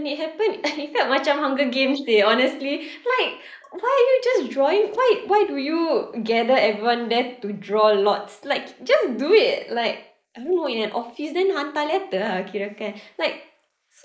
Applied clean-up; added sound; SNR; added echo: neural mask model Resemble Enhance denoiser.